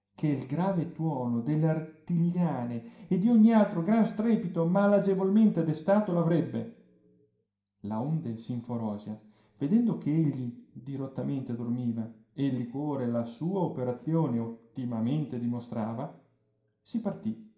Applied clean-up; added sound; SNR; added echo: none; none; none; reverberation time 0.5 s.